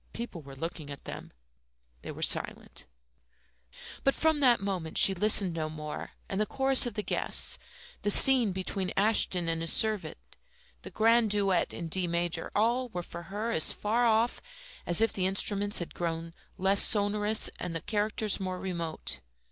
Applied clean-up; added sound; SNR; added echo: none; none; none; none.